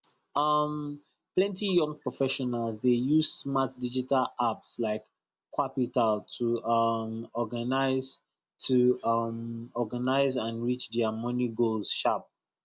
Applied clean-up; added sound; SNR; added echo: none; none; none; none.